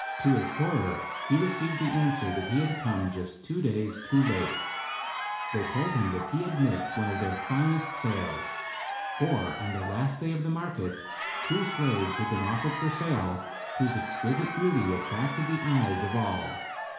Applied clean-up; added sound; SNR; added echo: none; Crowd; 6 dB; reverberation time 0.7 s.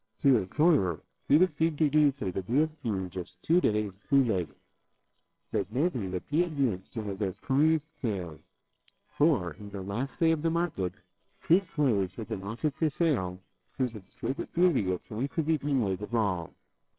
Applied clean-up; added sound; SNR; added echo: neural separator model SepFormer WHAMR!.